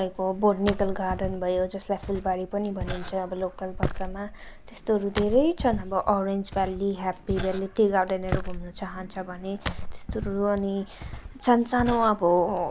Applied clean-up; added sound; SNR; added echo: none; Walk, footsteps; 8 dB; none.